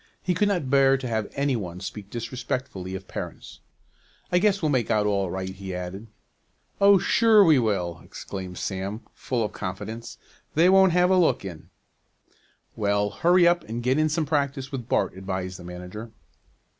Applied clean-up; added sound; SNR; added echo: none; none; none; none.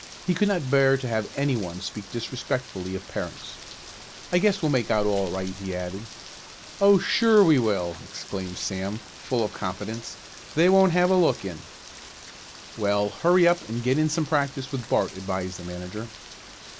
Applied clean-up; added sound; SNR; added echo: none; Rain; 16 dB; none.